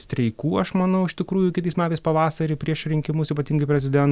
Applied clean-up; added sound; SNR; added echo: none; none; none; none.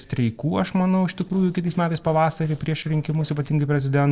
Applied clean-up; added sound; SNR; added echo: neural separator model SepFormer DNS4.